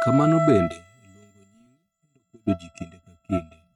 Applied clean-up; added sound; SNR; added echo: neural mask model RNNoise.